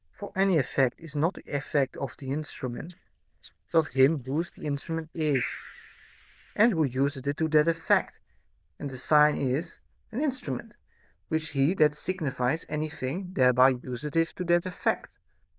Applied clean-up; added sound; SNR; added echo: neural diffusion model UNIVERSE++.